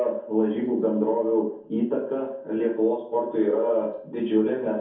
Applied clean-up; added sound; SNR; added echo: none; none; none; reverberation time 0.6 s.